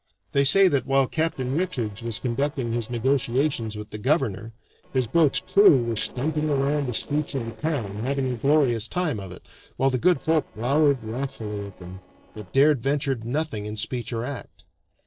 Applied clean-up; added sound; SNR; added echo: neural separator model SepFormer DNS4.